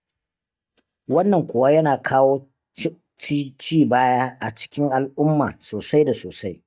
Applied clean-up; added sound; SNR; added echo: neural mask model DeepFilterNet 3.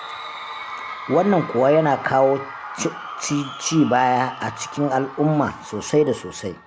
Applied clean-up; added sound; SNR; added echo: none; Crowd / Cheering; 13 dB; none.